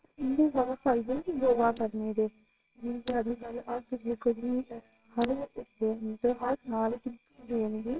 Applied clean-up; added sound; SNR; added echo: neural separator model SepFormer WHAMR!.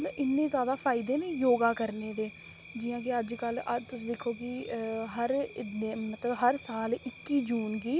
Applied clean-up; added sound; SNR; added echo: none; none; none; none.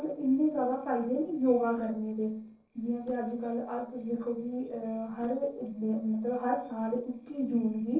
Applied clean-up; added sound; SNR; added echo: neural separator model SepFormer DNS4.